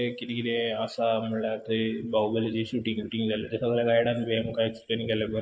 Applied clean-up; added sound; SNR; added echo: neural mask model Resemble Enhance denoiser.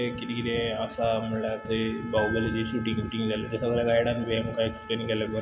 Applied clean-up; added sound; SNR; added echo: none; Glockenspiel + Trumpet; 15 dB; none.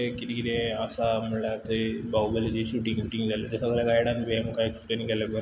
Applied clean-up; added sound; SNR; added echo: none; none; none; none.